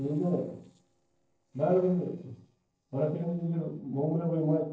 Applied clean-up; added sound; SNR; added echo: neural separator model SepFormer DNS4.